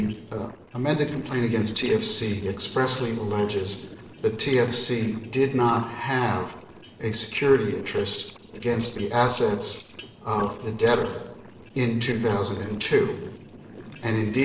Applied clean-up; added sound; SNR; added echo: neural separator model SepFormer DNS4.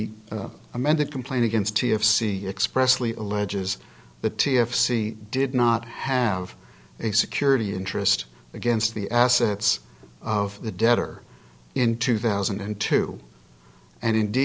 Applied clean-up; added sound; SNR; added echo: none; none; none; none.